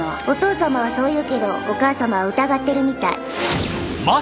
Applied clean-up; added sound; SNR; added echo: none; Brass instrument; 19 dB; none.